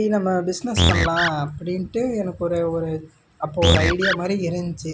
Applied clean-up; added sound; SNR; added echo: none; Animal; -3 dB; none.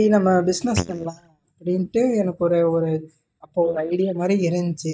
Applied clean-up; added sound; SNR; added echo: neural mask model DeepFilterNet 3.